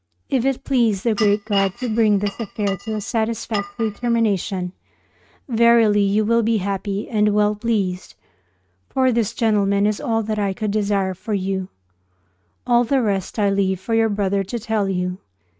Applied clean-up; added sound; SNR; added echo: neural mask model RNNoise.